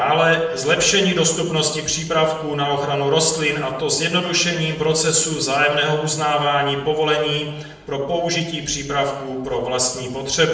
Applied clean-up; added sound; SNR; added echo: none; none; none; reverberation time 0.7 s.